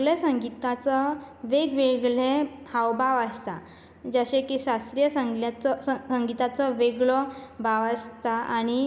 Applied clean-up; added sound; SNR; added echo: none; none; none; none.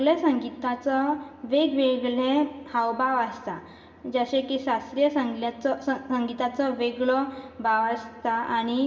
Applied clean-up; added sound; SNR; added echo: none; none; none; reverberation time 3.0 s.